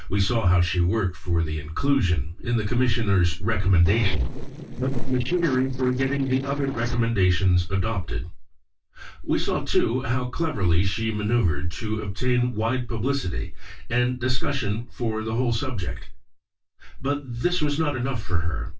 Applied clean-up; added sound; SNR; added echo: neural separator model SepFormer DNS4.